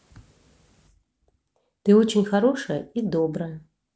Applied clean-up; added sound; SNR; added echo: none; none; none; none.